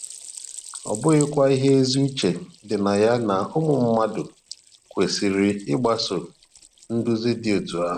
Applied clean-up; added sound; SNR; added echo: neural mask model RNNoise.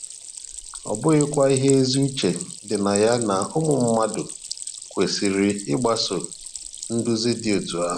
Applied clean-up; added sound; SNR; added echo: none; Stream; 13 dB; none.